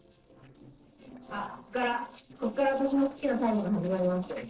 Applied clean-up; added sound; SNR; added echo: neural separator model SepFormer DNS4.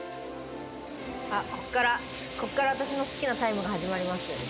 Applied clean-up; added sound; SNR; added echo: none; none; none; none.